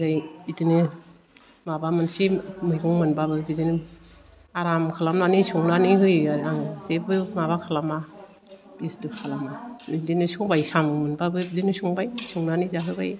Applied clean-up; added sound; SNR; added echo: none; none; none; none.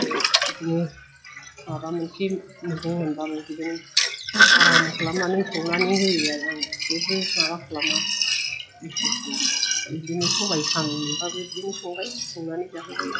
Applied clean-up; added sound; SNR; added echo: classical method log-MMSE.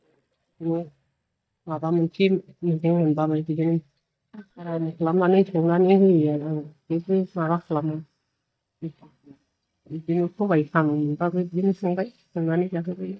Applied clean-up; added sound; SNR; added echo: neural mask model DeepFilterNet 3.